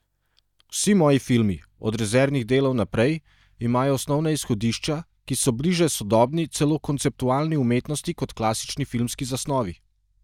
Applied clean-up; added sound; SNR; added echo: neural mask model DeepFilterNet 3.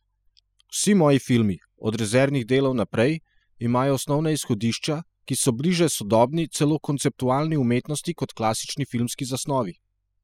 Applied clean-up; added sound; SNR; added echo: classical method spectral subtraction.